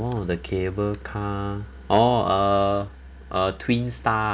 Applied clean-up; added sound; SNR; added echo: none; none; none; none.